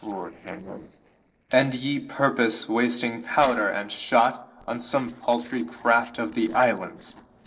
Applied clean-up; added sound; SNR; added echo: neural separator model SepFormer DNS4.